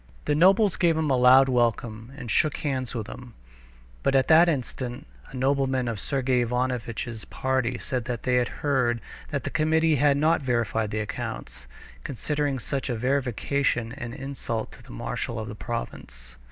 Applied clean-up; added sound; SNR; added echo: none; none; none; none.